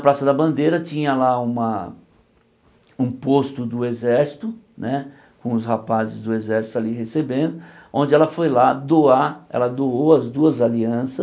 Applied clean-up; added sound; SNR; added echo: none; none; none; none.